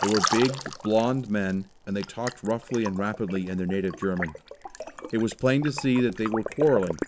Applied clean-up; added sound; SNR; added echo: none; Liquid; 9 dB; none.